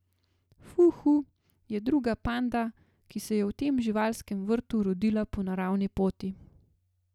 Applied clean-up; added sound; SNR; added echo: none; none; none; none.